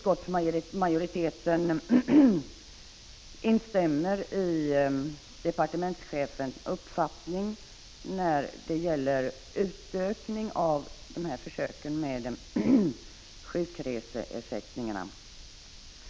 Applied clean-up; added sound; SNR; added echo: none; none; none; none.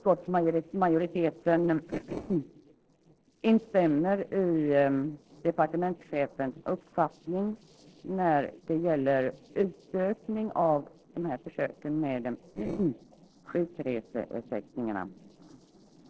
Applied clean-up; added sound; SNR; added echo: neural separator model SepFormer DNS4.